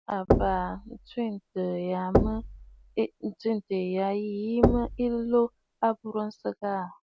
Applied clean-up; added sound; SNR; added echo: none; Knock; 1 dB; none.